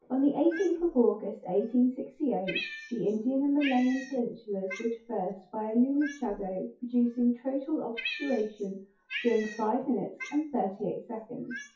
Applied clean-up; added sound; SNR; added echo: classical method WPE with log-MMSE.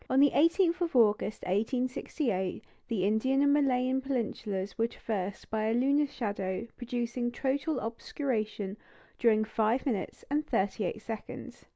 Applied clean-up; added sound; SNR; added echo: none; none; none; none.